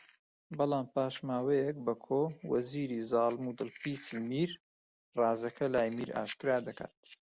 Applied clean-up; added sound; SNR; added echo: none; none; none; none.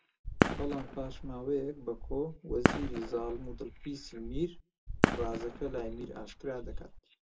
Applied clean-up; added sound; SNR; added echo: none; Fireworks; -3 dB; reverberation time 0.2 s.